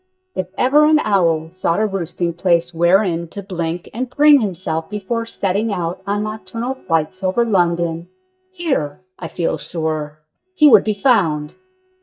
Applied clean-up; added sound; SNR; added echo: neural mask model DeepFilterNet 3.